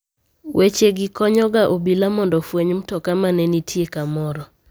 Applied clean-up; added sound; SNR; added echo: none; none; none; none.